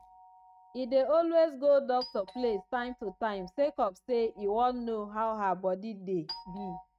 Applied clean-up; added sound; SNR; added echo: neural mask model RNNoise.